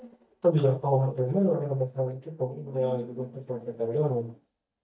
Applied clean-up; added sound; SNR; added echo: neural mask model DeepFilterNet 3.